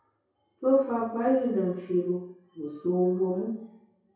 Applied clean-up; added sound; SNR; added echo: none; none; none; reverberation time 0.6 s.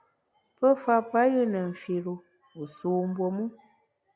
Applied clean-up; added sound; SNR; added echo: none; none; none; none.